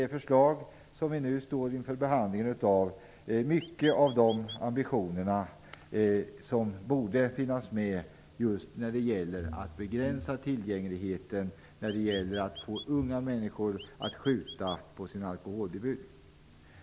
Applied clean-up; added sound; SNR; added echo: none; Chirp, tweet; 15 dB; none.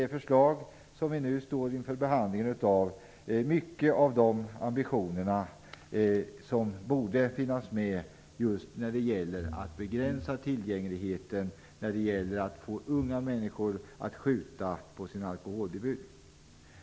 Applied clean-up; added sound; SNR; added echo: none; none; none; none.